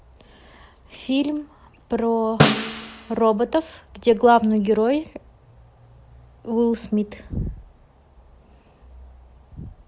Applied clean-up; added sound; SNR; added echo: none; Snare drum; 0 dB; none.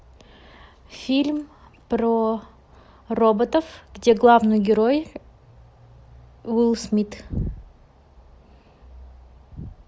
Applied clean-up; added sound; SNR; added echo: none; none; none; none.